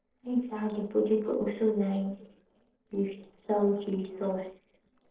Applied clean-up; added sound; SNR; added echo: neural separator model SepFormer DNS4.